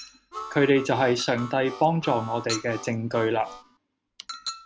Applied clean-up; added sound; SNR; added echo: none; Chink, clink + Harmonica; 14 dB; none.